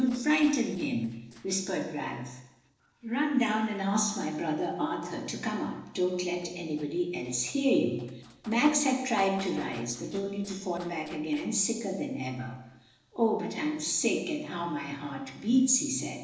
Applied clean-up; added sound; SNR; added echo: neural separator model SepFormer DNS4.